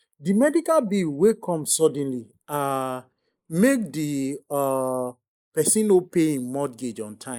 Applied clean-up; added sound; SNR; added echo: neural mask model Resemble Enhance denoiser.